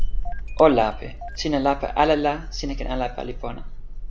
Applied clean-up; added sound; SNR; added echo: none; Engine starting / Car; 4 dB; none.